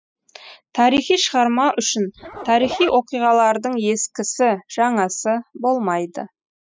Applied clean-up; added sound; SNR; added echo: classical method spectral subtraction.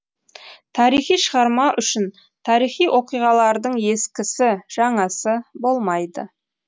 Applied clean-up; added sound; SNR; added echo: none; none; none; none.